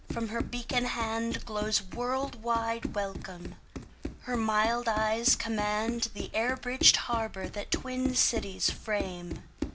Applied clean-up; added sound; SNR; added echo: none; Run; 9 dB; none.